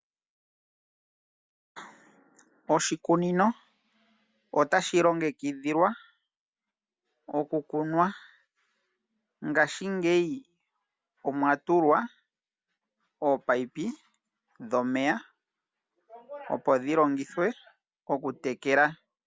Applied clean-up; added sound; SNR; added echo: none; none; none; none.